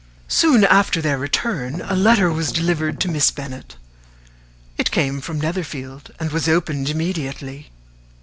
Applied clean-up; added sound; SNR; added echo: none; Strum; 12 dB; none.